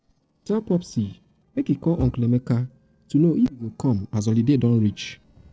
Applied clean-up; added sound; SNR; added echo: neural separator model SepFormer DNS4.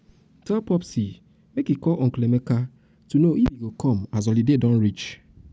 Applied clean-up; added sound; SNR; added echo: none; none; none; none.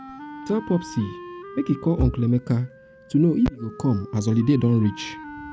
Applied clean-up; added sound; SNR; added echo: none; Bass drum / Thump, thud + Wind instrument, woodwind instrument; 12 dB; none.